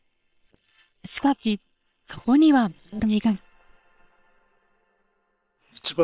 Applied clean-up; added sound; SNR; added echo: neural separator model SepFormer WHAM!.